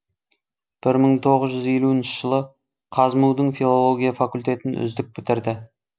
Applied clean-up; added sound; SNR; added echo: none; none; none; none.